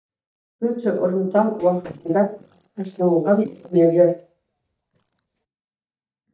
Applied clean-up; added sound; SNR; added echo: neural mask model DeepFilterNet 3.